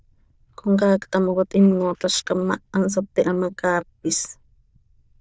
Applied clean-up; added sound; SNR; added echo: neural diffusion model UNIVERSE++.